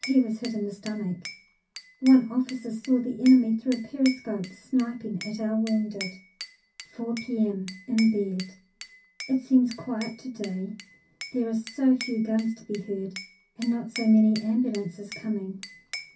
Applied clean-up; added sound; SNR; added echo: none; Glass / Bell; 17 dB; reverberation time 0.3 s.